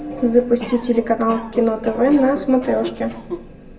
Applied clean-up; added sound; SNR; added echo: none; Cough; 15 dB; reverberation time 0.7 s.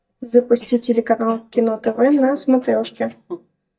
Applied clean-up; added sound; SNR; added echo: neural mask model DeepFilterNet 3.